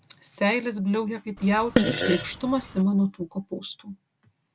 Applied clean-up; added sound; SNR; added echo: none; Fart; 1 dB; none.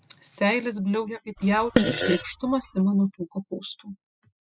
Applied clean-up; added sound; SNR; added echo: classical method spectral subtraction.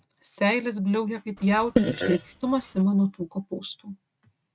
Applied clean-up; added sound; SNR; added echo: neural mask model RNNoise.